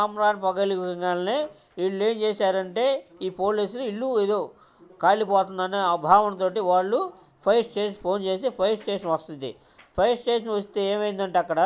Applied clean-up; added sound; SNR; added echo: none; none; none; none.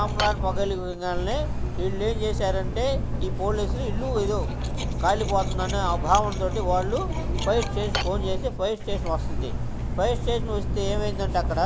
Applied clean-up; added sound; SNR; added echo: none; Cutlery, silverware; -1 dB; none.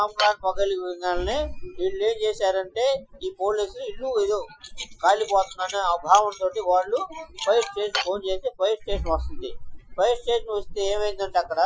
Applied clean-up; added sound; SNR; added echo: classical method Wiener filter.